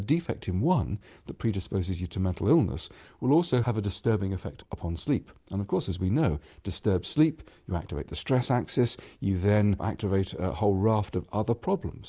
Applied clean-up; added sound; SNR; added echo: none; none; none; none.